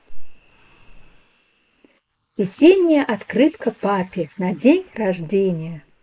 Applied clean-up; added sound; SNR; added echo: neural mask model Resemble Enhance denoiser.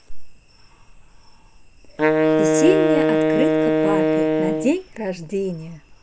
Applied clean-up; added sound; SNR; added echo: none; Wind instrument, woodwind instrument; -5 dB; none.